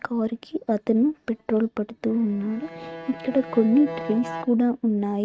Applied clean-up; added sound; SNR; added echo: neural mask model RNNoise.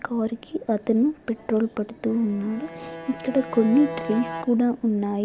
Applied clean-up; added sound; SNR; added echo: none; Bowed string instrument; 12 dB; none.